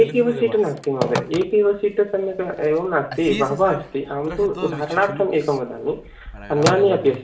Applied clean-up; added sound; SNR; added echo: none; Telephone; 10 dB; reverberation time 0.4 s.